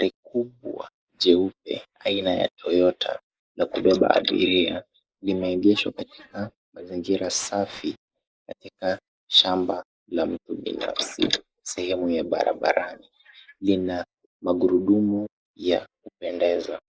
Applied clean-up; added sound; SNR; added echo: neural mask model Resemble Enhance denoiser.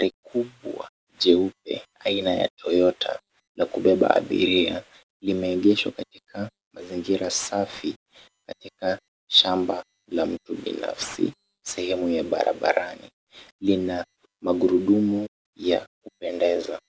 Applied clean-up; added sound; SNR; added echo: none; none; none; none.